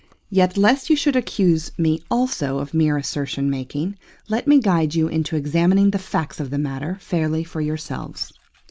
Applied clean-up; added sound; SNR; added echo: none; none; none; none.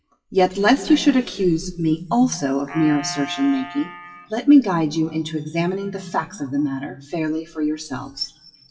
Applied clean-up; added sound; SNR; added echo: classical method WPE with log-MMSE.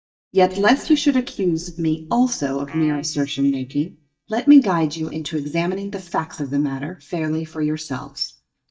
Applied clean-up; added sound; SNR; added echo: neural mask model DeepFilterNet 3.